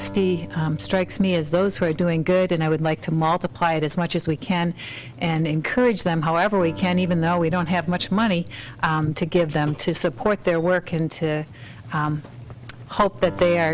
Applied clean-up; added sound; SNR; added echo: none; Acoustic guitar; 20 dB; none.